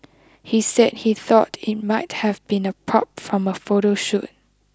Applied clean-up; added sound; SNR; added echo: none; none; none; none.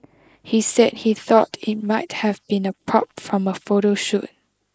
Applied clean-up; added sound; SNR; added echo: neural mask model Resemble Enhance denoiser.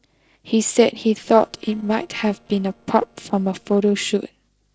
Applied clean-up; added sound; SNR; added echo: neural separator model SepFormer DNS4.